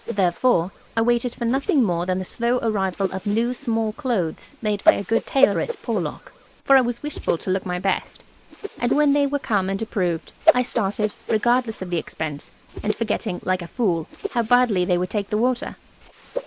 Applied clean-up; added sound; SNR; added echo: neural mask model Resemble Enhance denoiser.